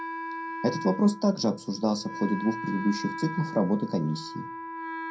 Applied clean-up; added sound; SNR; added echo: none; Wind instrument, woodwind instrument; 9 dB; reverberation time 0.2 s.